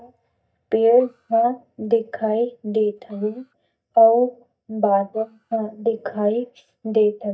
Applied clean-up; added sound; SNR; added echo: neural mask model DeepFilterNet 3.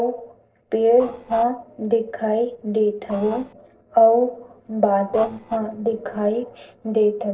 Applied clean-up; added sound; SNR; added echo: neural separator model SepFormer DNS4.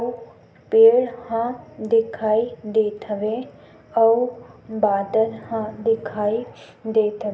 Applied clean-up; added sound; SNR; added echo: none; none; none; none.